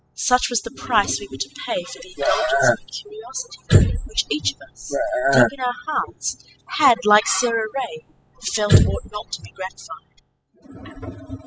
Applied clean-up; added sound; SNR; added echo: classical method spectral subtraction.